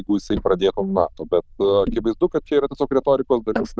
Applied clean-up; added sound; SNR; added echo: neural diffusion model UNIVERSE++.